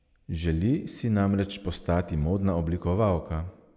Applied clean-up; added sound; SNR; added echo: none; none; none; none.